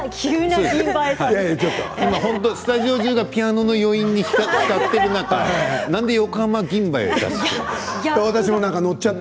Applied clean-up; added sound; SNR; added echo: none; none; none; none.